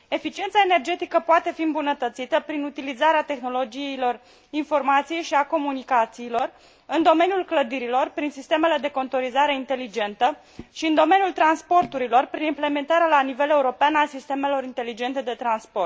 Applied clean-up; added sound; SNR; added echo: none; none; none; none.